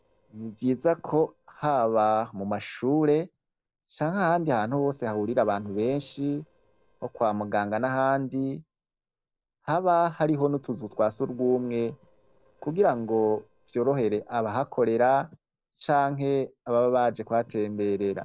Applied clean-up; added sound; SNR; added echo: neural separator model SepFormer DNS4.